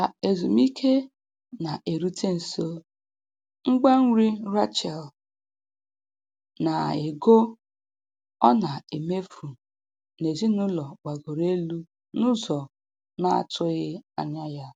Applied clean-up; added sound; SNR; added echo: none; none; none; none.